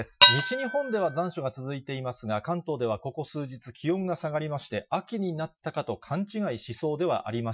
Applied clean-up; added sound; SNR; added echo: classical method Wiener filter.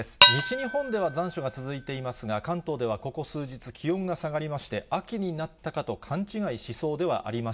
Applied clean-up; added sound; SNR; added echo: none; Dishes, pots, and pans; -4 dB; none.